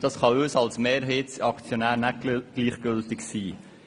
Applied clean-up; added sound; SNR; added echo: none; none; none; none.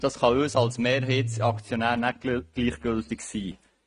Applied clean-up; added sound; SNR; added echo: neural mask model RNNoise.